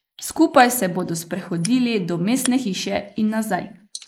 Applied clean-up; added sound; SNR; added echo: neural mask model Resemble Enhance denoiser.